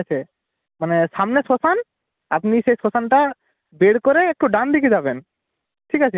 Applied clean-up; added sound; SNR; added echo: none; none; none; none.